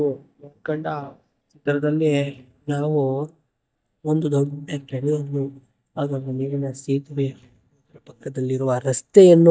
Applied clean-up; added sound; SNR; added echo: neural mask model DeepFilterNet 3.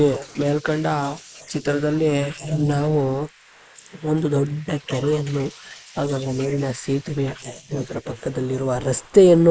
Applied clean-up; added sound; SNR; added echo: neural mask model Resemble Enhance denoiser.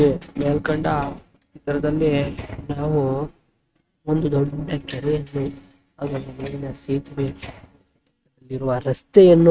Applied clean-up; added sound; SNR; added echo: neural mask model RNNoise.